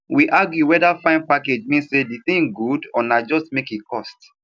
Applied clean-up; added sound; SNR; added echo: none; none; none; none.